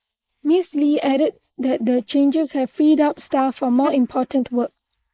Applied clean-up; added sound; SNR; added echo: neural mask model Resemble Enhance denoiser.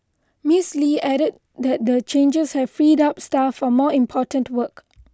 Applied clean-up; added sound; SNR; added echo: none; none; none; none.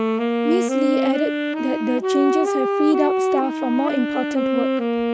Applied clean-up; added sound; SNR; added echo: none; Wind instrument, woodwind instrument; -2 dB; none.